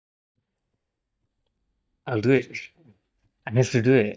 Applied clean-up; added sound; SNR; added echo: neural mask model DeepFilterNet 3.